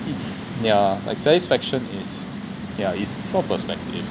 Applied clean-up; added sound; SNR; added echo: none; none; none; none.